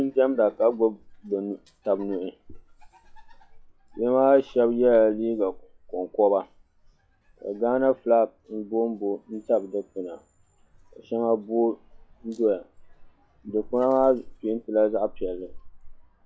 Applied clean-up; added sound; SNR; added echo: classical method log-MMSE.